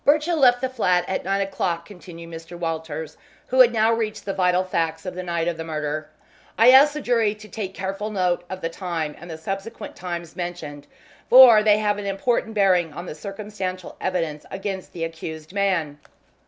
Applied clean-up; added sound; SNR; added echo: none; none; none; none.